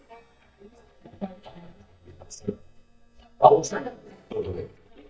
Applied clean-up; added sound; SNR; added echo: neural mask model DeepFilterNet 3.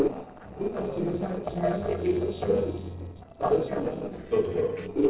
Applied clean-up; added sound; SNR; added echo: neural separator model SepFormer DNS4.